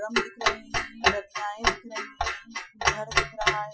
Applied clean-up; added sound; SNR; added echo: classical method Wiener filter.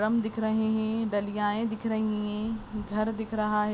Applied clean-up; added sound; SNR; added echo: none; none; none; none.